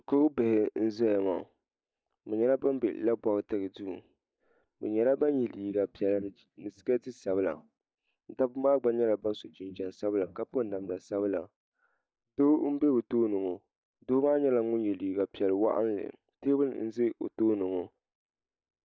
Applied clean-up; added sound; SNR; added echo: neural mask model DeepFilterNet 3.